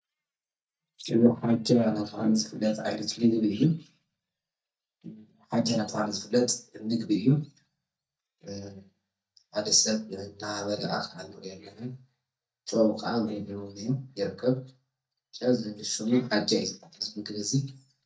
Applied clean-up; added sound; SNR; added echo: neural mask model DeepFilterNet 3.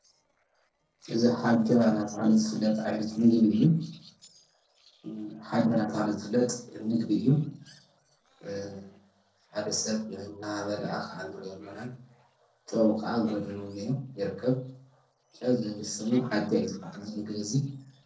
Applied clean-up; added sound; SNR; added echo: neural separator model SepFormer DNS4.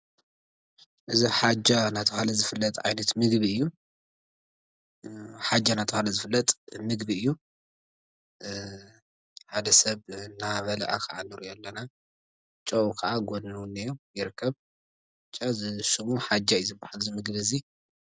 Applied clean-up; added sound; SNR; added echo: none; none; none; none.